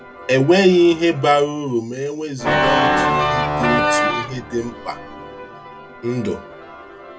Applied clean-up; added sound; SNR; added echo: none; Organ; 2 dB; reverberation time 0.2 s.